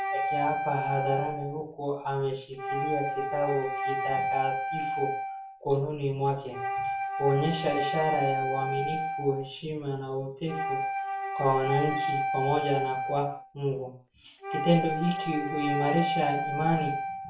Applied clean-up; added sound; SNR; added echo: none; Wind instrument, woodwind instrument; 2 dB; reverberation time 0.3 s.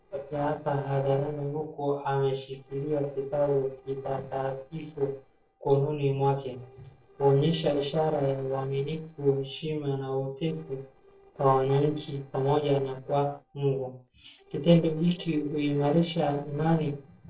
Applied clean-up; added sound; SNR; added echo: neural separator model SepFormer DNS4.